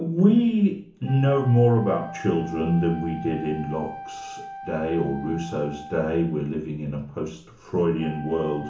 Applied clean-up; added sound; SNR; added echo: none; Wind instrument, woodwind instrument; 16 dB; reverberation time 0.8 s.